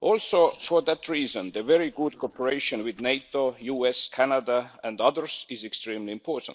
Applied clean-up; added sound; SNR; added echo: neural separator model SepFormer DNS4.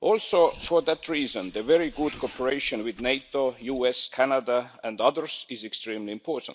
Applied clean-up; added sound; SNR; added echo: none; Car; 19 dB; none.